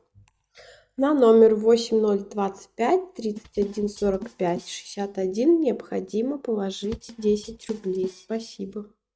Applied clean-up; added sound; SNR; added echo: neural mask model RNNoise.